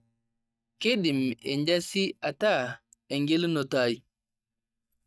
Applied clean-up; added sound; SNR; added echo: neural mask model DeepFilterNet 3.